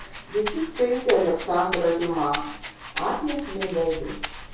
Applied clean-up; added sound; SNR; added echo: none; Rattle (instrument); 3 dB; reverberation time 0.6 s.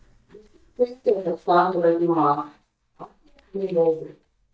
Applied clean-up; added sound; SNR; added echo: neural mask model DeepFilterNet 3.